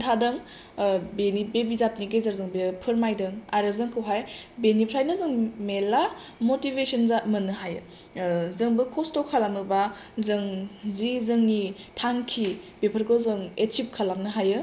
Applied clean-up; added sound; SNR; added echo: none; none; none; none.